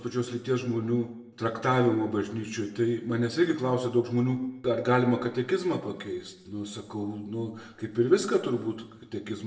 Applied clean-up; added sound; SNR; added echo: none; none; none; reverberation time 0.7 s.